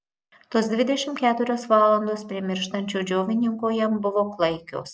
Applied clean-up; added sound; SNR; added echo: none; none; none; none.